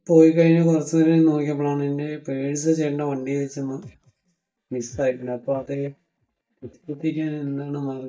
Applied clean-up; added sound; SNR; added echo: neural mask model DeepFilterNet 3.